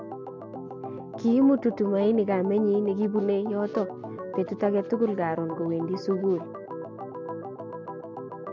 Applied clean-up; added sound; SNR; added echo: none; Organ; 10 dB; none.